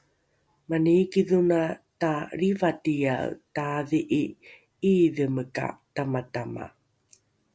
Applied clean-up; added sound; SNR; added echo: none; none; none; none.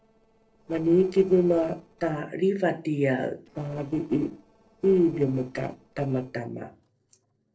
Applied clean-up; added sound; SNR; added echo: neural separator model SepFormer DNS4.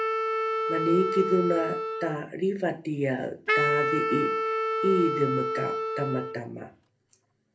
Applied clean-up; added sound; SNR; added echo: none; Wind instrument, woodwind instrument; 0 dB; reverberation time 0.3 s.